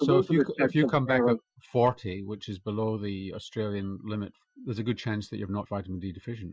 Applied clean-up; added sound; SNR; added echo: classical method Wiener filter.